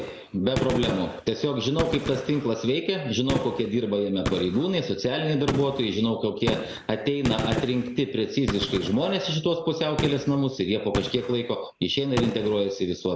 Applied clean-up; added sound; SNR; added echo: none; Gunshot, gunfire; 9 dB; none.